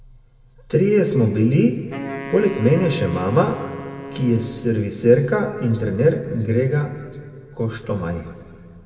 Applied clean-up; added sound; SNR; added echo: none; Wind instrument, woodwind instrument; 14 dB; reverberation time 1.9 s.